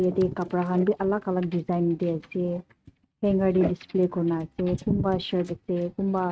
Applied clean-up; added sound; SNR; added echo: neural mask model RNNoise.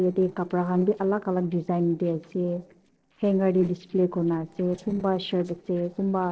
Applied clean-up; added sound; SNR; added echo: neural separator model SepFormer DNS4.